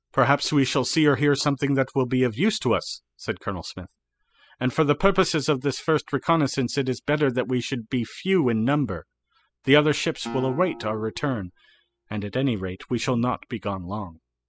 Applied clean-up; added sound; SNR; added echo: classical method spectral subtraction.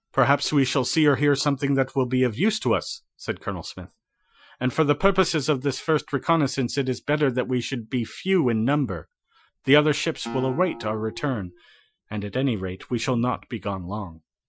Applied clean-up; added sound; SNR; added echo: classical method Wiener filter.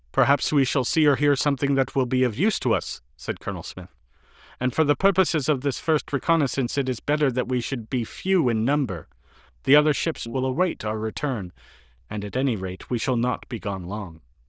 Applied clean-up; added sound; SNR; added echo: neural diffusion model UNIVERSE++.